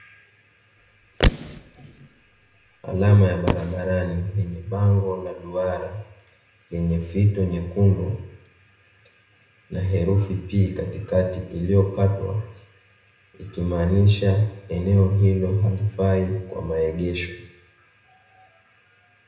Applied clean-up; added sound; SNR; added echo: none; Fireworks; 5 dB; reverberation time 0.8 s.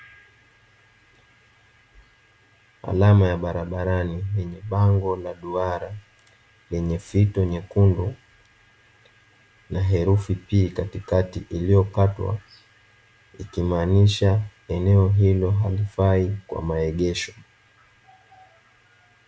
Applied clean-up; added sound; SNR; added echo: none; none; none; none.